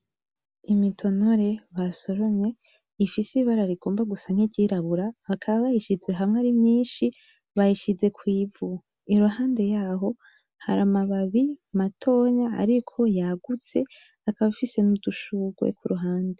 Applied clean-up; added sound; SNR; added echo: none; none; none; none.